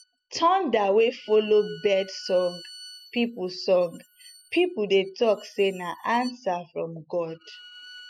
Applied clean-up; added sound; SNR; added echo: classical method spectral subtraction.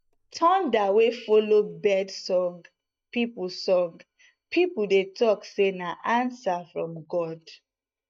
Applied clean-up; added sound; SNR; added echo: neural mask model DeepFilterNet 3.